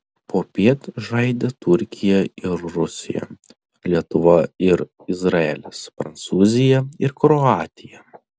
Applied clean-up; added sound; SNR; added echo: none; none; none; none.